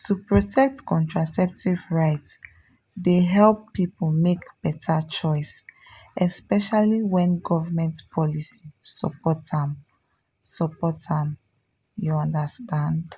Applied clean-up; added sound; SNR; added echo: none; none; none; none.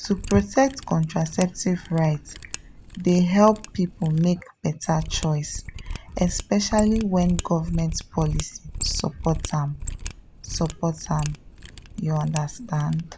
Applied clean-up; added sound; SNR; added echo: none; Mechanisms; 11 dB; none.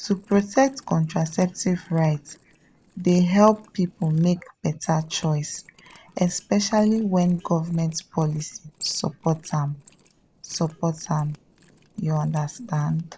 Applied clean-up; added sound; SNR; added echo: neural separator model SepFormer DNS4.